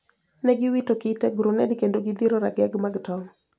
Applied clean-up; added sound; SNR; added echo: none; none; none; none.